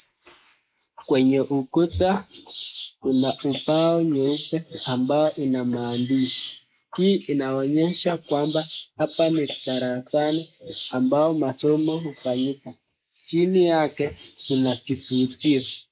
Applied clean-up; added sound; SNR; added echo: neural mask model Resemble Enhance denoiser.